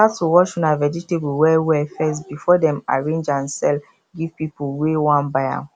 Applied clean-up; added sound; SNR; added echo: none; none; none; none.